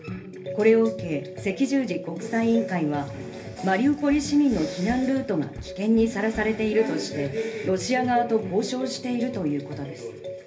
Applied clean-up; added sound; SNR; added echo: none; Knock; 19 dB; reverberation time 0.3 s.